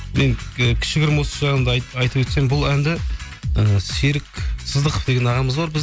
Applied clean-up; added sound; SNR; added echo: none; none; none; none.